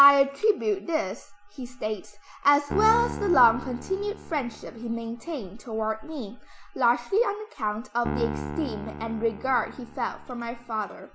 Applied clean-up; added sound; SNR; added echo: none; Piano; 12 dB; none.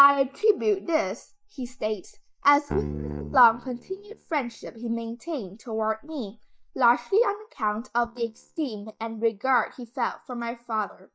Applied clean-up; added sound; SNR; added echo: neural mask model DeepFilterNet 3.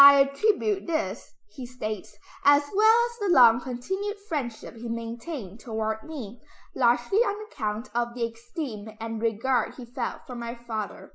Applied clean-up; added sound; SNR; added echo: neural mask model Resemble Enhance denoiser.